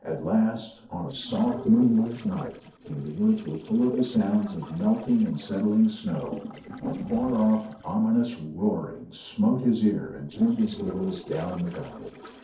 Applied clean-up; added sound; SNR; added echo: neural separator model SepFormer DNS4.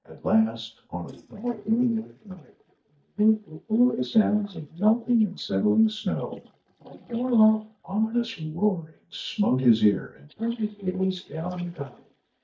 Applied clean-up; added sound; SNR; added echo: neural mask model DeepFilterNet 3.